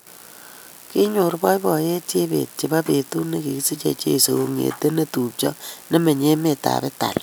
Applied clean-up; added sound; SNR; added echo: none; none; none; none.